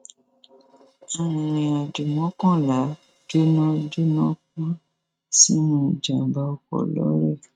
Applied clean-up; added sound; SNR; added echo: neural mask model RNNoise.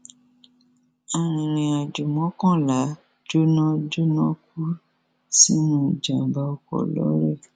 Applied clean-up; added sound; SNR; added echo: none; none; none; none.